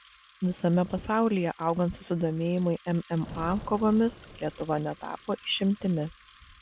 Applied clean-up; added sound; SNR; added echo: none; Thunder + Bicycle; 19 dB; none.